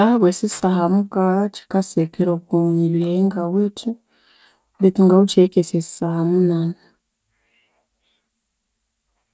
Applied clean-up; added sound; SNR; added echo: none; none; none; none.